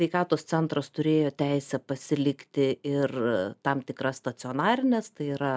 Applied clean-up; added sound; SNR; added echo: none; none; none; none.